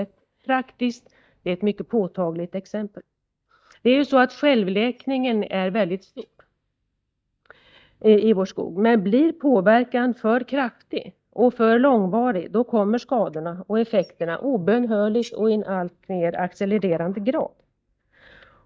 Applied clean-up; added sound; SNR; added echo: neural mask model DeepFilterNet 3.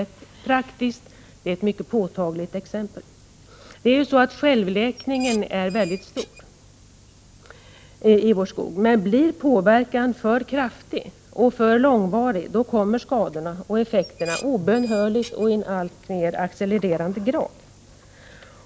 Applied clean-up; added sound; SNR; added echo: none; Dishes, pots, and pans; 18 dB; none.